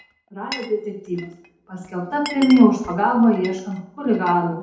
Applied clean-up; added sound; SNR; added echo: none; Glass; 18 dB; reverberation time 2.0 s.